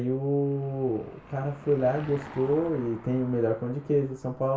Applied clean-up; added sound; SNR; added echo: none; Car passing by / Engine; 19 dB; reverberation time 0.3 s.